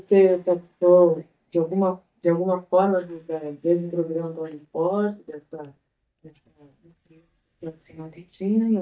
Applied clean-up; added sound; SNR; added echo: neural mask model DeepFilterNet 3.